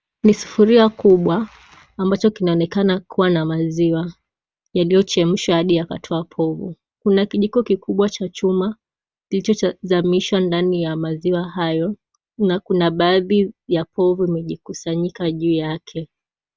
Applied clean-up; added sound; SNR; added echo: none; none; none; none.